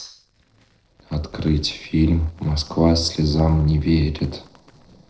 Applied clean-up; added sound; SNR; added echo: neural separator model SepFormer DNS4.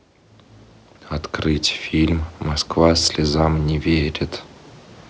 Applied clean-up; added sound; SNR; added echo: none; none; none; none.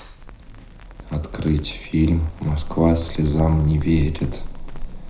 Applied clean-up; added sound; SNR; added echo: none; Crackle; 10 dB; reverberation time 0.5 s.